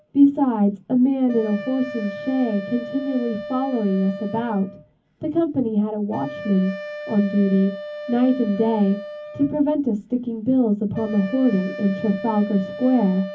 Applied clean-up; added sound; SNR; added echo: none; Wind instrument, woodwind instrument; 13 dB; reverberation time 0.3 s.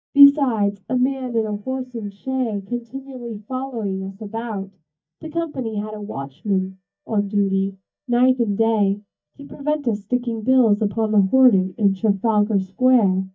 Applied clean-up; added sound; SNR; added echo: neural mask model DeepFilterNet 3.